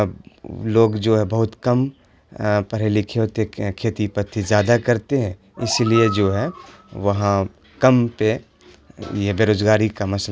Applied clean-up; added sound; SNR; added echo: none; Animal; 13 dB; none.